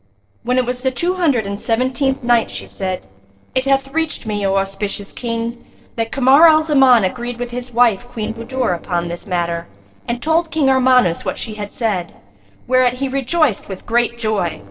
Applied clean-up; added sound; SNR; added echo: neural separator model SepFormer DNS4.